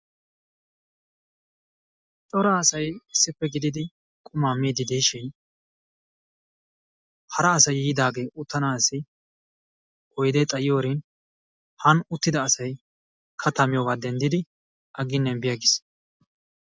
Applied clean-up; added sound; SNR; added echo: none; none; none; none.